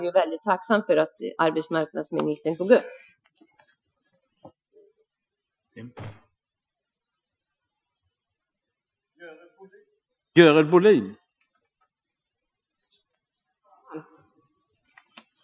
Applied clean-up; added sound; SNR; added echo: classical method Wiener filter.